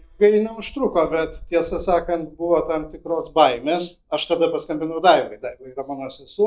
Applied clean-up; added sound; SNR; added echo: neural mask model DeepFilterNet 3.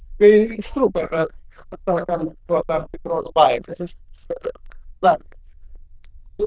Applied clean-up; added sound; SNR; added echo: neural diffusion model UNIVERSE++.